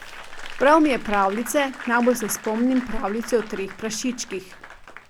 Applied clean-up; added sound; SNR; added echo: none; Applause / Crowd; 15 dB; none.